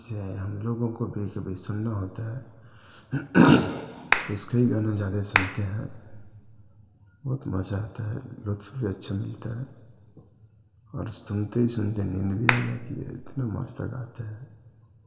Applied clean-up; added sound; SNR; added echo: none; Clapping; 3 dB; reverberation time 2.8 s.